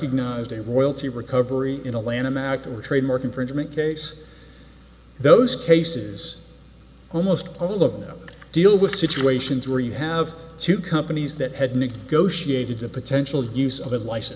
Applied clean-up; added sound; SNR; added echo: none; none; none; none.